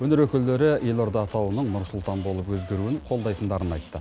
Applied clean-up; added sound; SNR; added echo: none; none; none; none.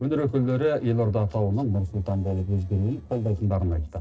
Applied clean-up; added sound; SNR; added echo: neural separator model SepFormer DNS4.